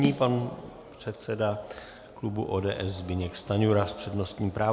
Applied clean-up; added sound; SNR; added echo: none; Snare drum; 12 dB; none.